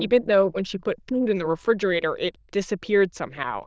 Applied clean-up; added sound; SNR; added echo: neural diffusion model UNIVERSE++.